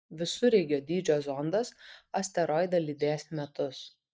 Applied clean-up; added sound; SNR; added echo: neural mask model DeepFilterNet 3.